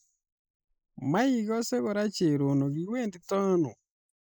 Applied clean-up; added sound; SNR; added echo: neural mask model Resemble Enhance denoiser.